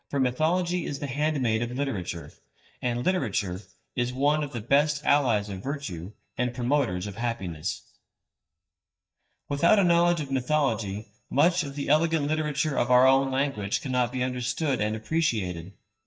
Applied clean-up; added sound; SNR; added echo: neural mask model DeepFilterNet 3.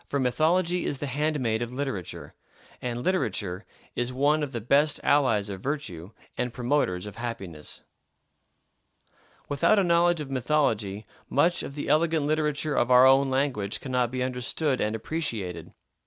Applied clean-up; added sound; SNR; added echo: none; none; none; none.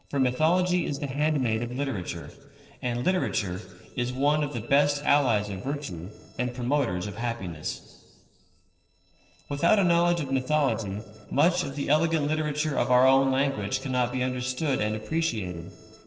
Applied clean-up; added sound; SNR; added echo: neural separator model SepFormer DNS4.